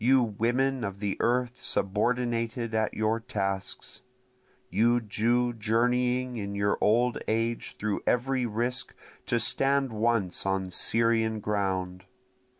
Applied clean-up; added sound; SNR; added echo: none; none; none; none.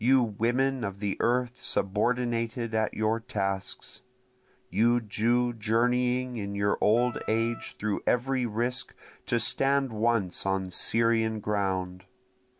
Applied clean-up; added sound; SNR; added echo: none; Wind instrument, woodwind instrument; 18 dB; none.